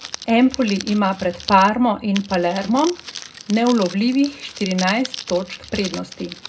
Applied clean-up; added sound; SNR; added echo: none; Crackle; 15 dB; reverberation time 0.2 s.